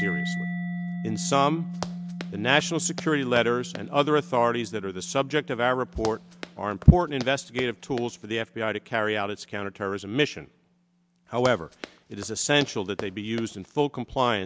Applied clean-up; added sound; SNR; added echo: none; Mallet percussion + Run; 11 dB; none.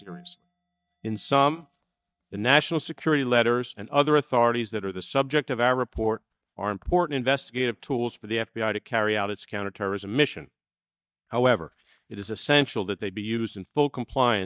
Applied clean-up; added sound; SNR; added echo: neural mask model DeepFilterNet 3.